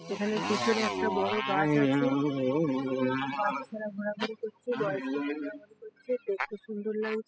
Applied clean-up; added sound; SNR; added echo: classical method spectral subtraction.